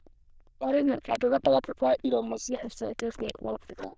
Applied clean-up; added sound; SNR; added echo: neural diffusion model UNIVERSE++.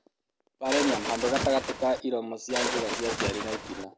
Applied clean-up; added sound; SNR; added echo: none; Bird; 2 dB; none.